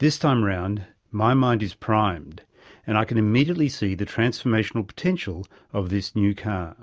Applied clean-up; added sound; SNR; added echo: none; none; none; none.